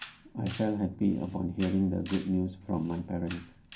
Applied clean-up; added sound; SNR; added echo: none; Camera; 17 dB; reverberation time 0.3 s.